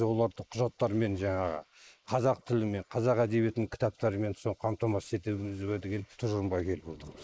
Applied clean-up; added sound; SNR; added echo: neural mask model Resemble Enhance denoiser.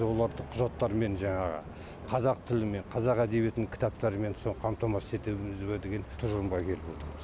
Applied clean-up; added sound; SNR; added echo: none; none; none; none.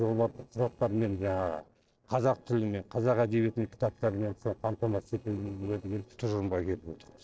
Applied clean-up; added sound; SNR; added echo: neural separator model SepFormer DNS4.